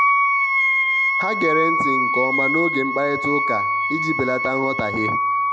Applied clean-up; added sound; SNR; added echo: none; Wind instrument, woodwind instrument; -5 dB; none.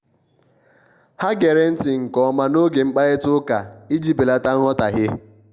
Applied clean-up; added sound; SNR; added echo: none; none; none; none.